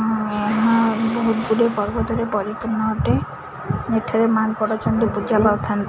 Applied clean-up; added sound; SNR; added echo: none; Mechanisms; 14 dB; none.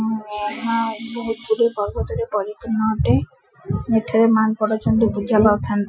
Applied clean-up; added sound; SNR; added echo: classical method Wiener filter.